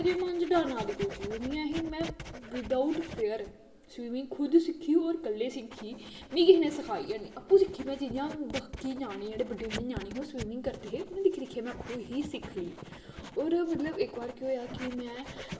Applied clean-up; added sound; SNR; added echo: none; Writing; 14 dB; reverberation time 2.4 s.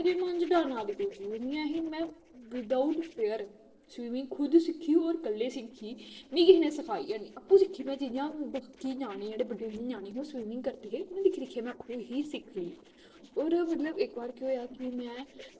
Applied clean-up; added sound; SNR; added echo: neural separator model SepFormer DNS4.